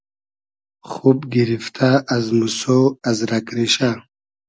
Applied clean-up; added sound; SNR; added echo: none; none; none; none.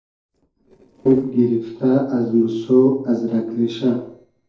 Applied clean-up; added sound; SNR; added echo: neural separator model SepFormer DNS4.